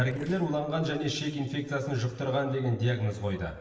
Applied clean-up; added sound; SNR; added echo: neural separator model SepFormer DNS4.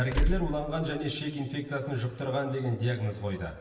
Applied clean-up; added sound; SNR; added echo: none; Tools; 1 dB; reverberation time 1.2 s.